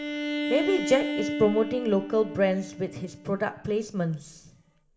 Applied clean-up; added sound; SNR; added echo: none; Bowed string instrument; 6 dB; reverberation time 0.6 s.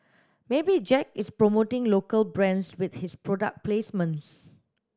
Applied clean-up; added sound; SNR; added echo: none; none; none; none.